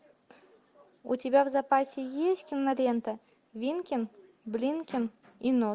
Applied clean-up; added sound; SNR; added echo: none; none; none; none.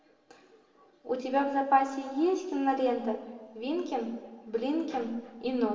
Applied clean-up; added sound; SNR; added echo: none; none; none; reverberation time 1.1 s.